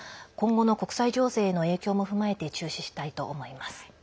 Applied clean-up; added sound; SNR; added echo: none; none; none; none.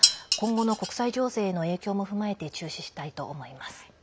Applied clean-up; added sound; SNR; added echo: none; Dishes, pots, and pans; -3 dB; none.